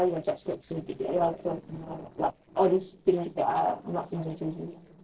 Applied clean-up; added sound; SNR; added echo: neural separator model SepFormer DNS4.